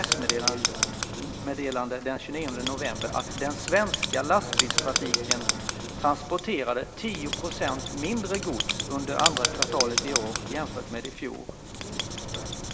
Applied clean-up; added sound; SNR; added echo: none; Writing; 0 dB; none.